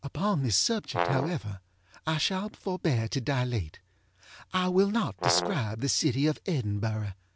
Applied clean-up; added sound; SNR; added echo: none; Brass instrument; 4 dB; none.